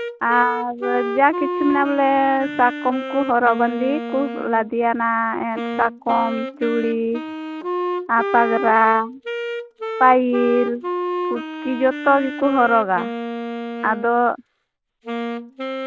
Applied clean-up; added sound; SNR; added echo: none; Wind instrument, woodwind instrument; 7 dB; none.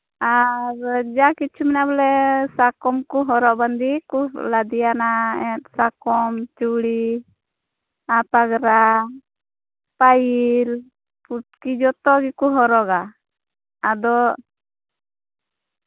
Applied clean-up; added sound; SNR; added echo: none; none; none; none.